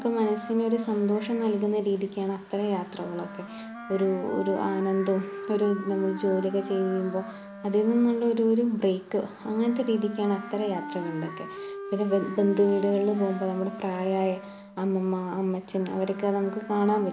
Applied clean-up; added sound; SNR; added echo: none; Wind instrument, woodwind instrument; 13 dB; none.